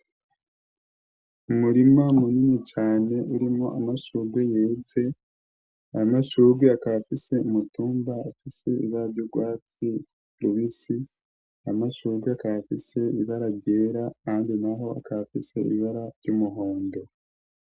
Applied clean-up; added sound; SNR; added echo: none; none; none; none.